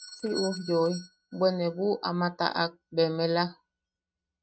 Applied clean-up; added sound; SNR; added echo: neural mask model RNNoise.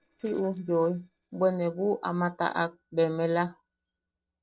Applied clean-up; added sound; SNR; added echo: neural separator model SepFormer DNS4.